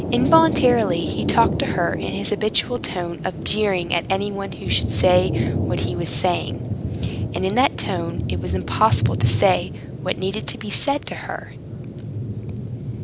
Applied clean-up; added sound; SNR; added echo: none; Thunder; 2 dB; none.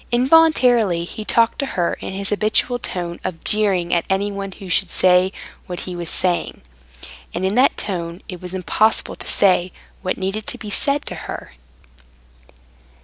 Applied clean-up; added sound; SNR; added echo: none; none; none; none.